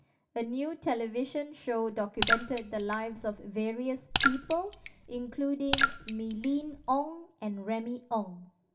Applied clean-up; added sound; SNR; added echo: none; Raindrop / Splash, splatter; -3 dB; reverberation time 0.2 s.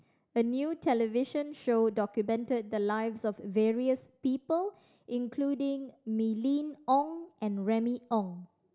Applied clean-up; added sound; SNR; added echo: none; none; none; none.